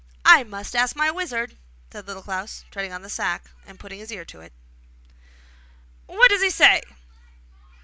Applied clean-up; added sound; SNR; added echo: none; none; none; none.